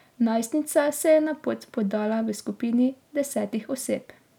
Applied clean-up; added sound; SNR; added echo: none; none; none; none.